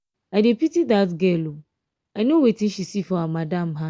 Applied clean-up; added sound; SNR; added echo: none; none; none; none.